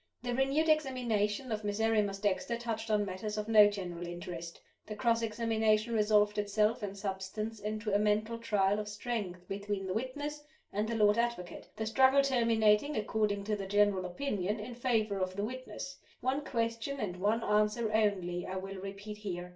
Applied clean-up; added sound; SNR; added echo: none; none; none; reverberation time 0.2 s.